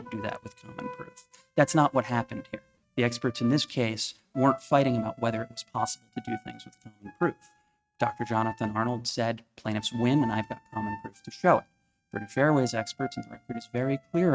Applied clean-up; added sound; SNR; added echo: neural mask model RNNoise.